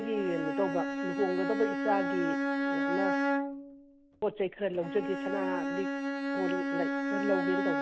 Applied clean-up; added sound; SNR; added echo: none; Bowed string instrument; -2 dB; none.